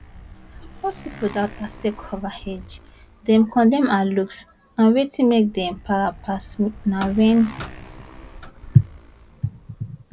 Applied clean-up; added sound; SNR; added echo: none; Motorcycle; 20 dB; none.